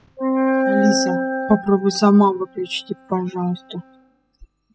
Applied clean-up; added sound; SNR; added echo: classical method spectral subtraction.